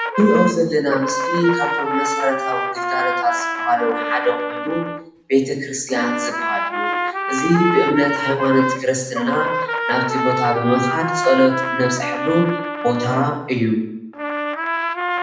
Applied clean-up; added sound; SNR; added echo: none; Trumpet; 3 dB; reverberation time 0.7 s.